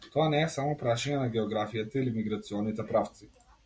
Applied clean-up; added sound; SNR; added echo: none; none; none; none.